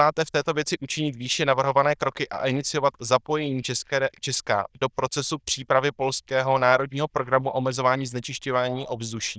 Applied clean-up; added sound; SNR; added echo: neural diffusion model UNIVERSE++.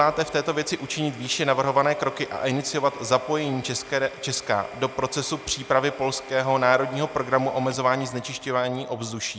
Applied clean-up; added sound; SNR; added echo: none; Domestic sounds, home sounds; 19 dB; none.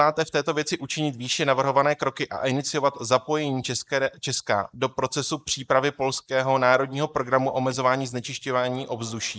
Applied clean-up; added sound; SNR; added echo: neural mask model Resemble Enhance denoiser.